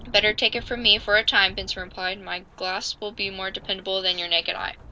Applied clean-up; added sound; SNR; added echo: none; Rain / Thunderstorm; 18 dB; none.